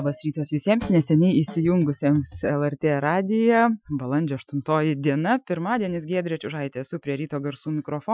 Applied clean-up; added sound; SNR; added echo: classical method Wiener filter.